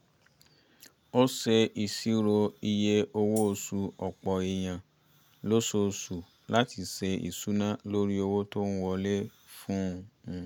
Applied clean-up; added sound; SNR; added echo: none; Tambourine; 19 dB; none.